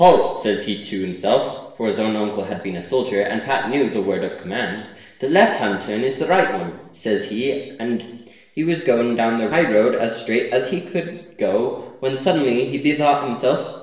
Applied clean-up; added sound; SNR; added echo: none; none; none; reverberation time 0.9 s.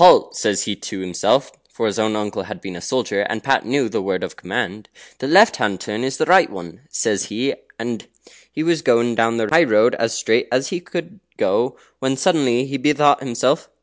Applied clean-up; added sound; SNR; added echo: none; none; none; none.